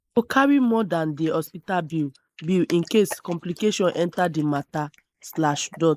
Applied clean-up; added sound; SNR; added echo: neural mask model Resemble Enhance denoiser.